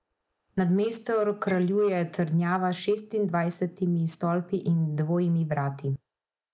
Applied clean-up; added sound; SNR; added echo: neural mask model Resemble Enhance denoiser.